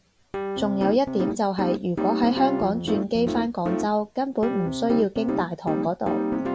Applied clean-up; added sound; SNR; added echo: none; Piano; 3 dB; none.